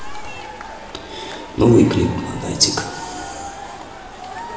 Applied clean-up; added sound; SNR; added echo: none; Crowd / Cheering; 12 dB; reverberation time 1.3 s.